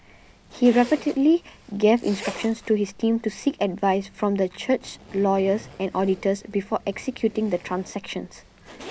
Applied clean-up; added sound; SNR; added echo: none; Zipper (clothing); 19 dB; none.